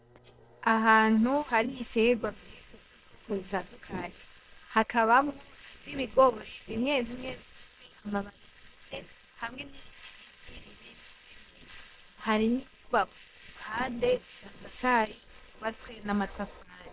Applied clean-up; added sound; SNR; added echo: neural separator model SepFormer WHAM!.